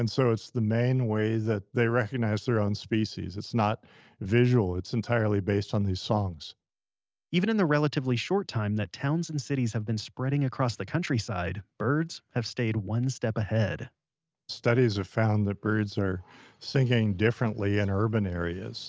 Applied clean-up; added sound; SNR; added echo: none; none; none; none.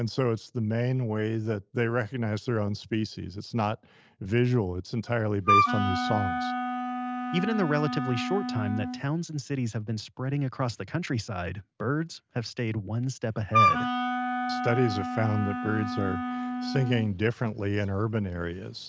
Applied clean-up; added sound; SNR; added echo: none; Wind instrument, woodwind instrument; -1 dB; none.